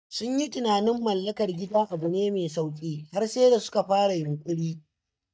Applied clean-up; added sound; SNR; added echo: neural mask model DeepFilterNet 3.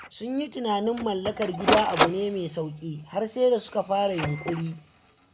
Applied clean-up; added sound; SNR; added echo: none; Printer; 4 dB; none.